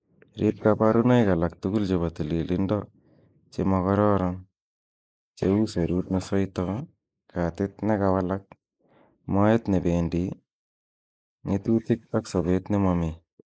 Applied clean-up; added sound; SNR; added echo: neural mask model Resemble Enhance denoiser.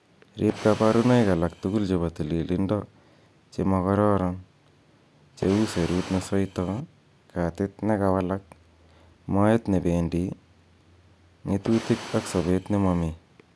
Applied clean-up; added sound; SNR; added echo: none; Fire; 13 dB; none.